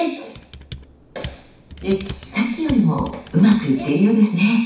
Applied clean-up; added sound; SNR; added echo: none; Computer keyboard; 16 dB; reverberation time 0.6 s.